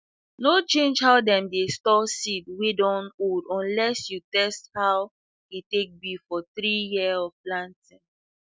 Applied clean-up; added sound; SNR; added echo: none; none; none; none.